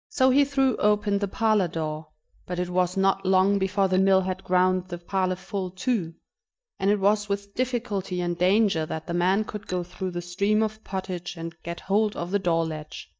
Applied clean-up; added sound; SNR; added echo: neural mask model DeepFilterNet 3.